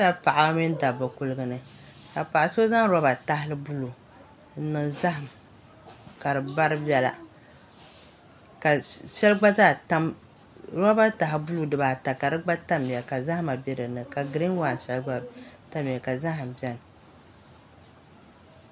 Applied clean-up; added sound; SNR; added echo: none; none; none; none.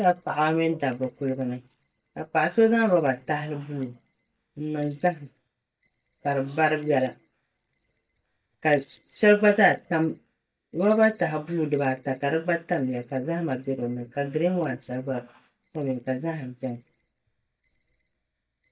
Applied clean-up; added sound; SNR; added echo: neural mask model DeepFilterNet 3.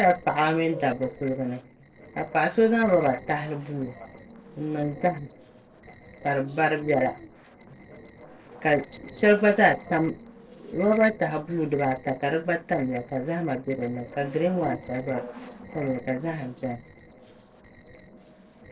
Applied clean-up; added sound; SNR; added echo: neural separator model SepFormer DNS4.